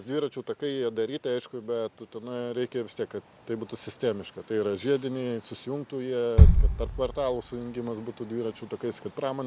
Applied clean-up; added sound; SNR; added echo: none; Bass drum; -3 dB; none.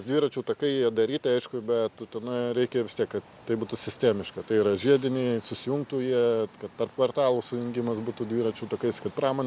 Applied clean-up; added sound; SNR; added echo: none; none; none; none.